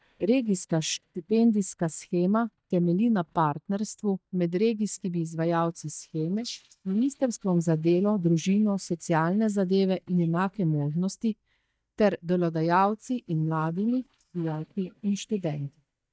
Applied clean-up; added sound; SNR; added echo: neural mask model DeepFilterNet 3.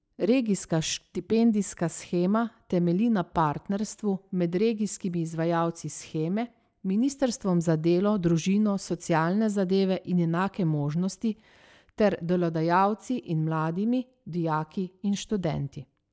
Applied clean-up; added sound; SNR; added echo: none; none; none; none.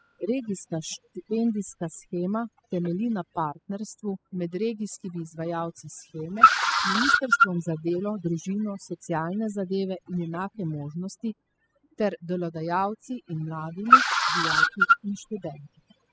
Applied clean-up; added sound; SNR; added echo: classical method spectral subtraction.